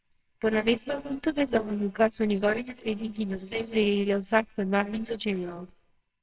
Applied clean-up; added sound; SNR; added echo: neural separator model SepFormer WHAMR!.